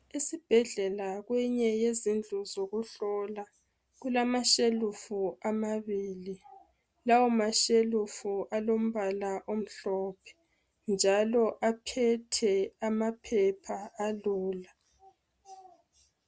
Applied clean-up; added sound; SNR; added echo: none; none; none; none.